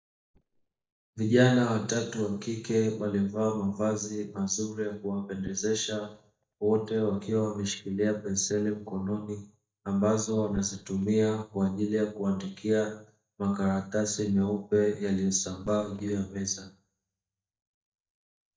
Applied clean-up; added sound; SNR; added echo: neural mask model DeepFilterNet 3.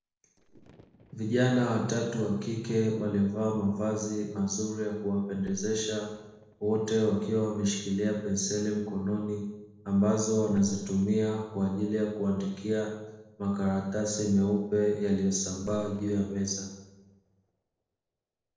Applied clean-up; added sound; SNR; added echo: neural separator model SepFormer DNS4.